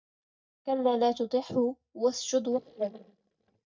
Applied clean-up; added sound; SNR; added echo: neural mask model DeepFilterNet 3.